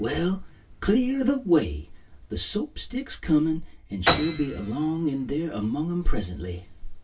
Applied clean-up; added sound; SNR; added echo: none; Piano; 9 dB; reverberation time 0.1 s.